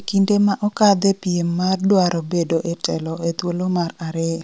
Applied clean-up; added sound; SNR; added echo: none; none; none; none.